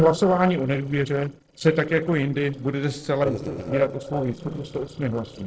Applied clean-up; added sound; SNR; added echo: neural separator model SepFormer DNS4.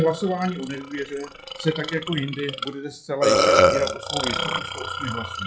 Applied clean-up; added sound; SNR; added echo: classical method WPE with log-MMSE.